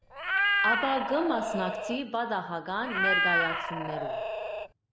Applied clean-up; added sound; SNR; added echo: none; Meow; -3 dB; none.